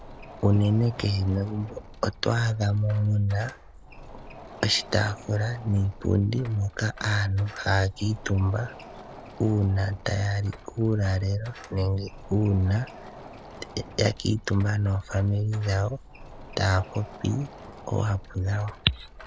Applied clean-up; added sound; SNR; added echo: none; Door; 18 dB; none.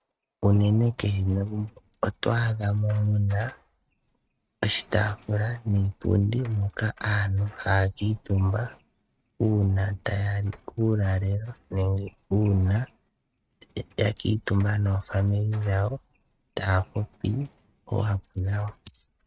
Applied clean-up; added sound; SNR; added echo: neural mask model RNNoise.